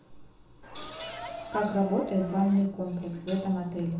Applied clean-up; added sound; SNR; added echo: none; Crowd; 12 dB; reverberation time 0.6 s.